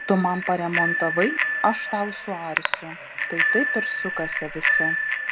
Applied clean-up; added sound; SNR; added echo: none; Bicycle bell; -1 dB; none.